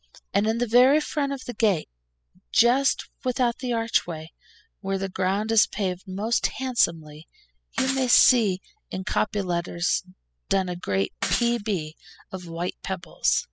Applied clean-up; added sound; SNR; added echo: classical method spectral subtraction.